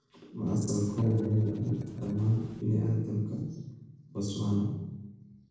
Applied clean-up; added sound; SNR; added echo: neural separator model SepFormer DNS4.